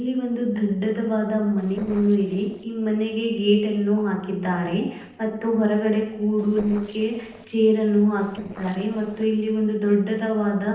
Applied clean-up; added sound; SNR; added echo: neural separator model SepFormer DNS4.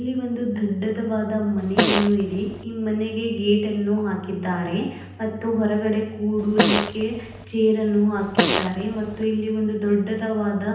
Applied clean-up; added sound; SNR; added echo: none; Fart; 2 dB; reverberation time 0.9 s.